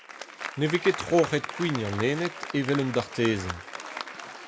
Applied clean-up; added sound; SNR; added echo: none; Applause; 9 dB; none.